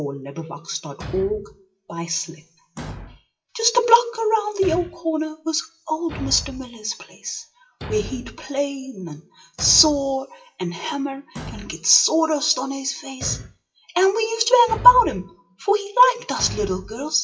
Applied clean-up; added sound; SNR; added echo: classical method WPE with log-MMSE.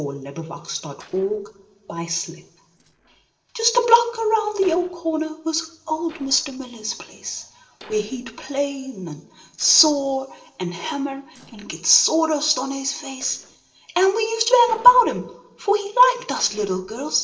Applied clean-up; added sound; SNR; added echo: neural separator model SepFormer DNS4.